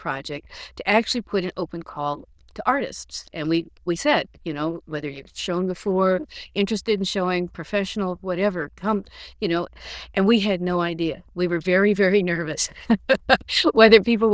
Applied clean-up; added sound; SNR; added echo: neural diffusion model UNIVERSE++.